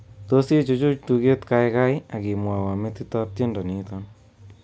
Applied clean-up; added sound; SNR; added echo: none; none; none; none.